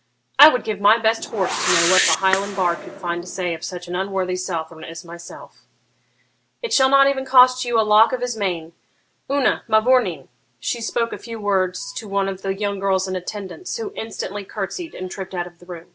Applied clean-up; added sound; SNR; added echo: none; Whoosh, swoosh, swish; 4 dB; none.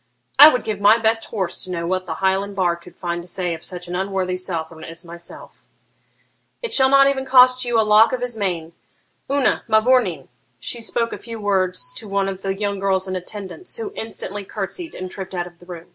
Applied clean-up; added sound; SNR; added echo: none; none; none; none.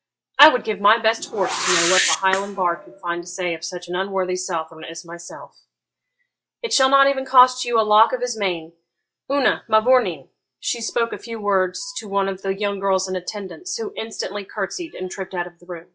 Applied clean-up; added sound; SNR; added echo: classical method log-MMSE.